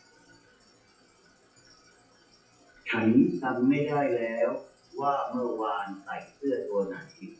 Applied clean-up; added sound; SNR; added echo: classical method WPE with log-MMSE.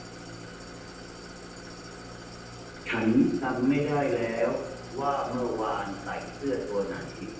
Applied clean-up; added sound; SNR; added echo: none; Idling; 12 dB; reverberation time 0.8 s.